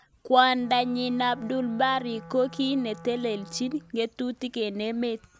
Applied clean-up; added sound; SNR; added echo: none; Wind instrument, woodwind instrument; 20 dB; none.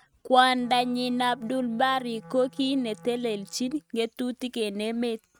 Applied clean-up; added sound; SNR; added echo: neural mask model RNNoise.